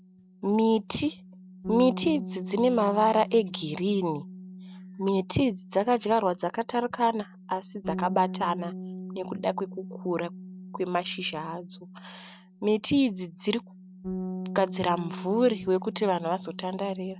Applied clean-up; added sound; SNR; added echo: none; Bass guitar; 11 dB; none.